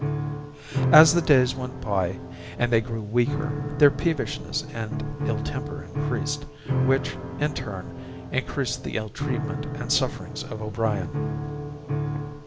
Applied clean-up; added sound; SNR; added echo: none; Piano; 4 dB; none.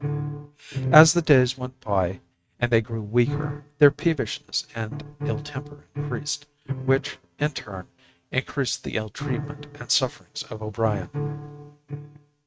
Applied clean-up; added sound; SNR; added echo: neural mask model RNNoise.